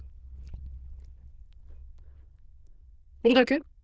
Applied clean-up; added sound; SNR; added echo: neural diffusion model UNIVERSE++.